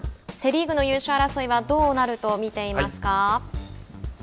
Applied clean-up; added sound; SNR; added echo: none; none; none; none.